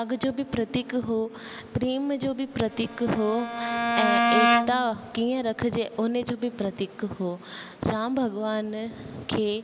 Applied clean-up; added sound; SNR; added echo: none; Bowed string instrument; -2 dB; none.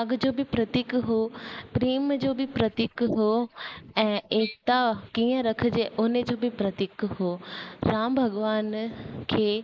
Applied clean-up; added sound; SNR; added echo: neural mask model Resemble Enhance denoiser.